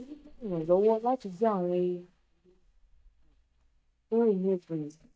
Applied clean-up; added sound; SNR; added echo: neural mask model DeepFilterNet 3.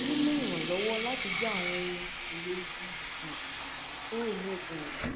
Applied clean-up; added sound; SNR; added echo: none; Sink (filling or washing) / Water tap, faucet; -4 dB; none.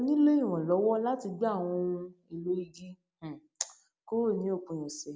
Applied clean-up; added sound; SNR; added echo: none; none; none; none.